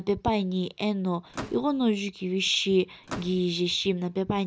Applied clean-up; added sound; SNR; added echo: none; Slam / Microwave oven; 14 dB; none.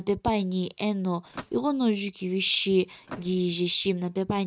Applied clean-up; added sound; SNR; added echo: neural mask model RNNoise.